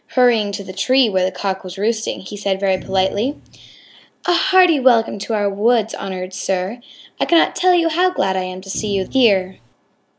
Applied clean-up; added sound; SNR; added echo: none; Thump, thud; 17 dB; none.